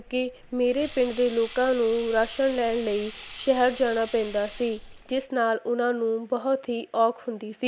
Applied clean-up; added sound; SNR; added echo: none; Sink (filling or washing); 13 dB; none.